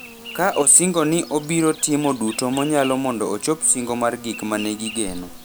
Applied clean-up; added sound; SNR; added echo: none; Insect; 17 dB; none.